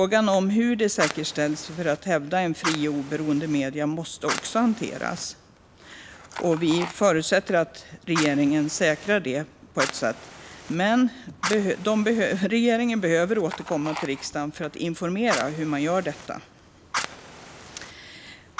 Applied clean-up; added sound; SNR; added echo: none; Fire; 12 dB; none.